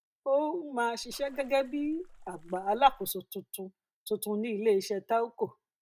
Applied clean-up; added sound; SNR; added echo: none; Splash, splatter; 20 dB; none.